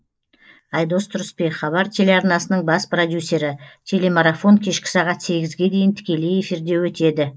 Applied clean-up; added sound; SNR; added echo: neural mask model Resemble Enhance denoiser.